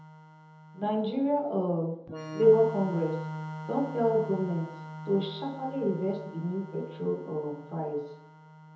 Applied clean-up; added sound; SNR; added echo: none; Organ; 12 dB; reverberation time 0.7 s.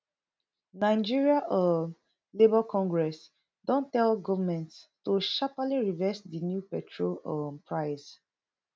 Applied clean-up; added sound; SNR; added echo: none; none; none; none.